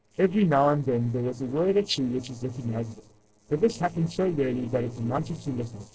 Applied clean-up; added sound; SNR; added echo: neural separator model SepFormer DNS4.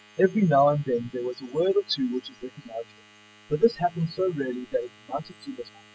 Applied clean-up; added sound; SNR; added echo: classical method spectral subtraction.